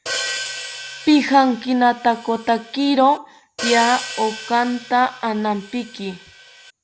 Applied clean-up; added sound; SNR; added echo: none; Hi-hat; 11 dB; none.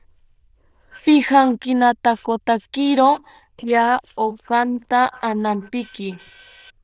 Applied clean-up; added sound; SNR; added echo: neural diffusion model UNIVERSE++.